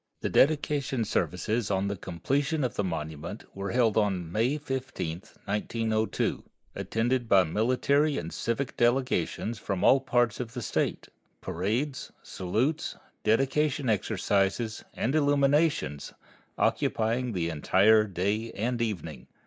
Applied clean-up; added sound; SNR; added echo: neural mask model Resemble Enhance denoiser.